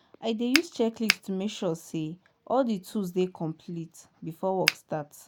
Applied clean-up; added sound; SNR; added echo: none; Finger snapping; -2 dB; none.